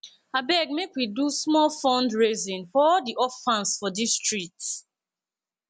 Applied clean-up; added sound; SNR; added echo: none; none; none; none.